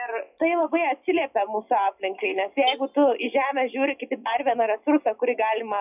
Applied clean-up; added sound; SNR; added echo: classical method WPE with log-MMSE.